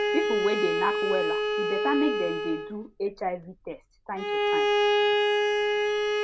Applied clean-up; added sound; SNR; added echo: none; Bowed string instrument; -5 dB; none.